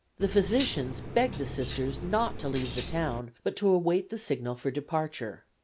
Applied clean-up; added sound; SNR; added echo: none; Cutlery, silverware; 6 dB; none.